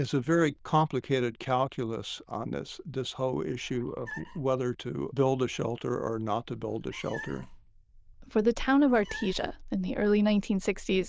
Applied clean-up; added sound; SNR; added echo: neural diffusion model UNIVERSE++.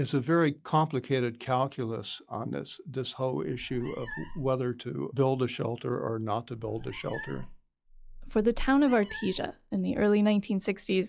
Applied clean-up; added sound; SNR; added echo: classical method log-MMSE.